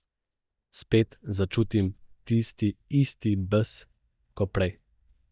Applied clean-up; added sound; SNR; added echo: neural mask model DeepFilterNet 3.